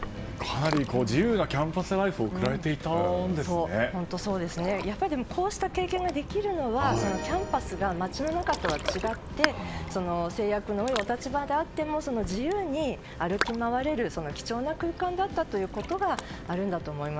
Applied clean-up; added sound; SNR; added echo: none; Ocean; 10 dB; none.